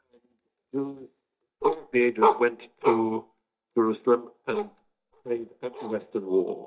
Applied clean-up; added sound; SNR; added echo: neural mask model DeepFilterNet 3.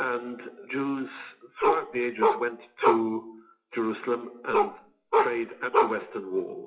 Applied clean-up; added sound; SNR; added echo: classical method WPE with log-MMSE.